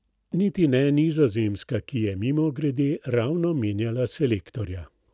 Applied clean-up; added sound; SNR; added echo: none; none; none; none.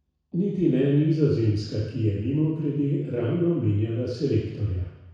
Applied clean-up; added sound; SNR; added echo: none; none; none; reverberation time 1.1 s.